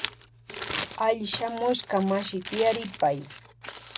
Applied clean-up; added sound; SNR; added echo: none; Crumpling, crinkling; 8 dB; none.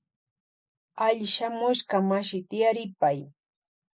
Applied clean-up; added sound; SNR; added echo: none; none; none; none.